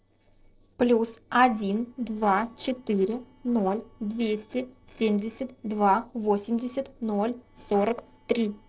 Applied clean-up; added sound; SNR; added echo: neural separator model SepFormer DNS4.